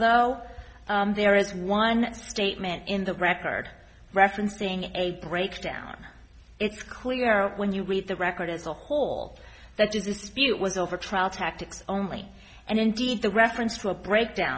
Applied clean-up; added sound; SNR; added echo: none; none; none; none.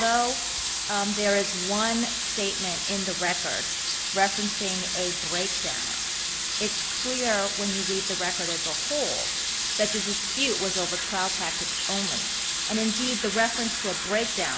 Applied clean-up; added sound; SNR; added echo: none; Sink (filling or washing) / Water tap, faucet; -1 dB; none.